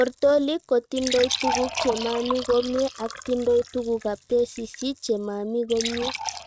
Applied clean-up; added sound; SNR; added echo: neural mask model RNNoise.